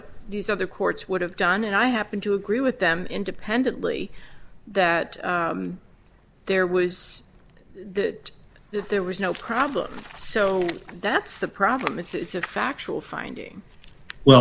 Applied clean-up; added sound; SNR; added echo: none; none; none; none.